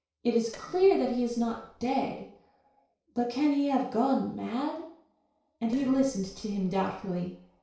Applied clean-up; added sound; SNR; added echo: neural separator model SepFormer DNS4.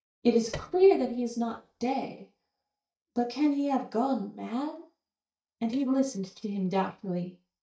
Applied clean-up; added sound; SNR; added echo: neural mask model DeepFilterNet 3.